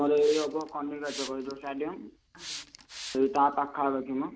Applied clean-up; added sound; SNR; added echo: none; Hiss; 16 dB; none.